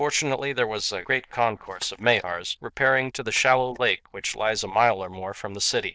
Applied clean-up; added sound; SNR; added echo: neural diffusion model UNIVERSE++.